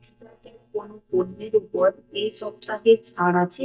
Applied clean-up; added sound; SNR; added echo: neural mask model DeepFilterNet 3.